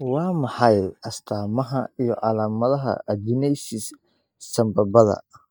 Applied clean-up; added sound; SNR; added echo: neural mask model DeepFilterNet 3.